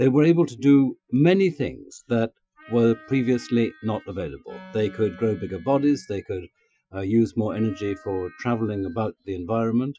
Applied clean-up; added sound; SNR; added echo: classical method Wiener filter.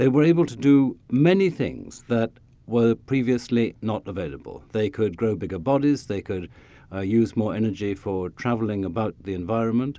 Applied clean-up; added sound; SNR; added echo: none; none; none; none.